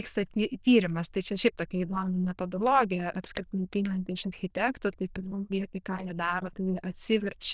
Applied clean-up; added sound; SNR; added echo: neural diffusion model UNIVERSE++.